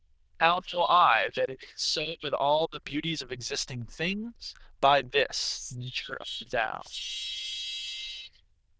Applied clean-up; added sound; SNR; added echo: neural diffusion model UNIVERSE++.